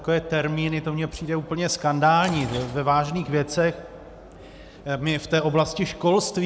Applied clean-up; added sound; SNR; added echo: none; Sliding door / Train; 20 dB; none.